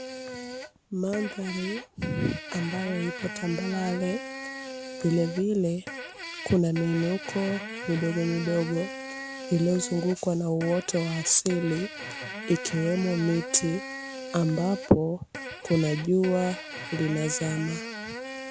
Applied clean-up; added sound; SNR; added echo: none; Fart; 10 dB; none.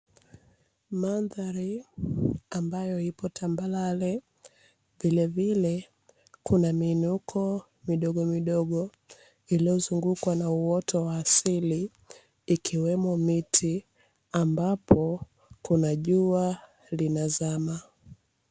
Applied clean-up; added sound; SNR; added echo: none; none; none; none.